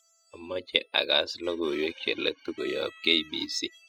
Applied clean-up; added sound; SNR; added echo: classical method spectral subtraction.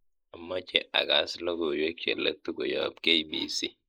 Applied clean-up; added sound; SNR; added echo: neural mask model Resemble Enhance denoiser.